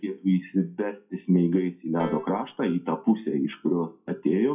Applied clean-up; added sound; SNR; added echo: classical method WPE with log-MMSE.